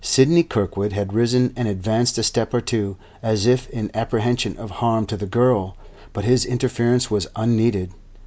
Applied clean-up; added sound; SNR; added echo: none; none; none; none.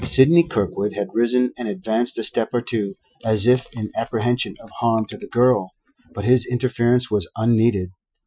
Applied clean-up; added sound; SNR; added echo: classical method Wiener filter.